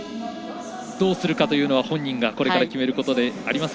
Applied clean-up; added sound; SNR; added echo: none; none; none; none.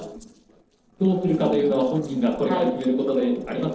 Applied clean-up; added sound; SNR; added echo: neural separator model SepFormer DNS4.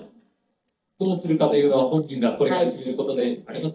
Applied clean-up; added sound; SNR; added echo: neural mask model DeepFilterNet 3.